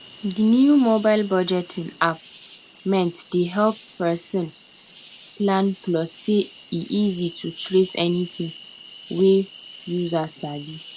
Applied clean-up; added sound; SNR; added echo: none; Frog; 0 dB; none.